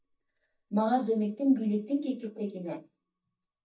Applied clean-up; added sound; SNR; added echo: neural mask model DeepFilterNet 3.